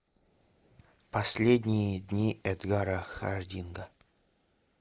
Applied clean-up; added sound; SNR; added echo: neural mask model Resemble Enhance denoiser.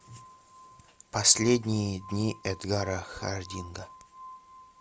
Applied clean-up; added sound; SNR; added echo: none; Glass; 19 dB; none.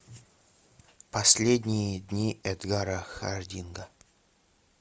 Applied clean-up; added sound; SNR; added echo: none; none; none; none.